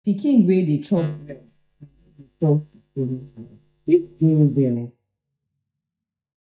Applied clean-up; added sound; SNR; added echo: neural mask model DeepFilterNet 3.